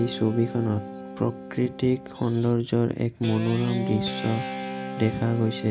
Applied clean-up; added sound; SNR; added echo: none; Guitar; 9 dB; none.